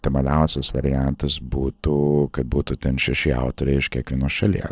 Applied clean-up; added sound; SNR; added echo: neural separator model SepFormer DNS4.